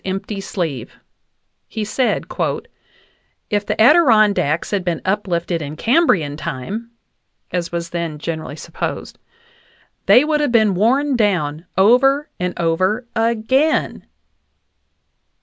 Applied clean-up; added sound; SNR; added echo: none; none; none; none.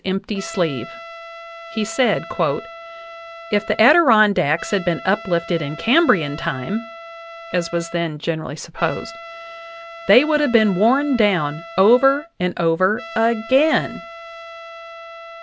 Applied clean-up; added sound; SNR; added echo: none; Trumpet; 16 dB; none.